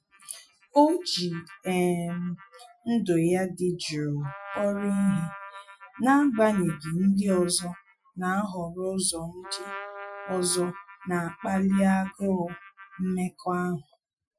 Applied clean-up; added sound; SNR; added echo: classical method Wiener filter.